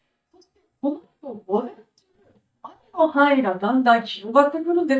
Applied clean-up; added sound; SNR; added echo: neural mask model DeepFilterNet 3.